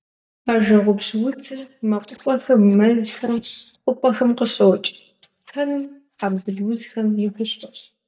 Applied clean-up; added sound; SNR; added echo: neural mask model DeepFilterNet 3.